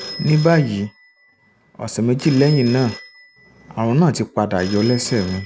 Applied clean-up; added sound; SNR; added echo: none; Telephone; 17 dB; none.